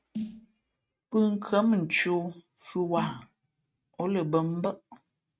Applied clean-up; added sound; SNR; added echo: neural mask model RNNoise.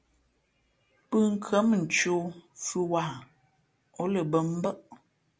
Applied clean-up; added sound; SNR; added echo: none; none; none; none.